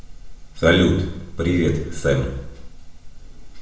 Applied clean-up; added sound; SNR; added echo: none; none; none; reverberation time 0.7 s.